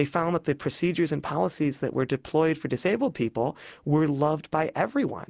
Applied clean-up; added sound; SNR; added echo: none; none; none; none.